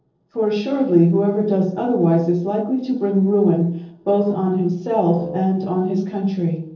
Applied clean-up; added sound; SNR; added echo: neural separator model SepFormer DNS4.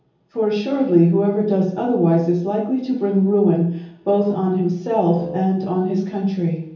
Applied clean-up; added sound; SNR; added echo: none; Wind instrument, woodwind instrument; 15 dB; reverberation time 0.7 s.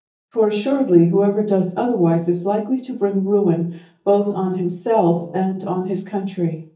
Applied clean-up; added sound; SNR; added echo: neural mask model DeepFilterNet 3.